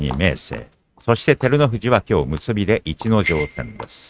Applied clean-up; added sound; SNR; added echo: neural mask model RNNoise.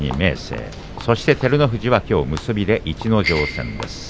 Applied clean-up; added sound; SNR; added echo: none; Walk, footsteps; 17 dB; none.